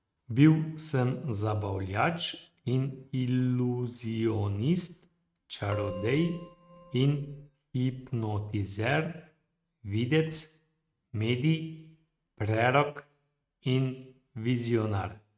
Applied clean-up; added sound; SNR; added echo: neural mask model RNNoise.